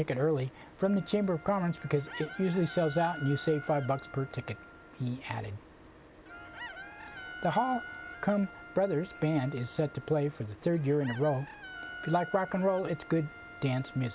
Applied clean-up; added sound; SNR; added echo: none; Wind instrument, woodwind instrument + Chicken, rooster; 15 dB; none.